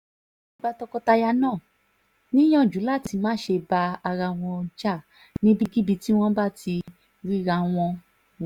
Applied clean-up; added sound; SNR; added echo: none; none; none; none.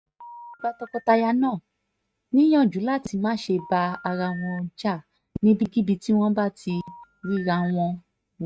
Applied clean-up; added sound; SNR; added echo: neural mask model RNNoise.